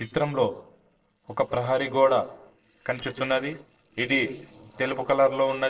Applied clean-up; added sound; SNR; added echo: neural separator model SepFormer DNS4.